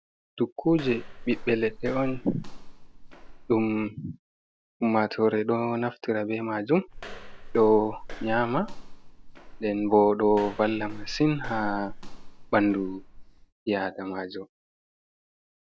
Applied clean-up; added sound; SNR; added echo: none; Walk, footsteps; 11 dB; none.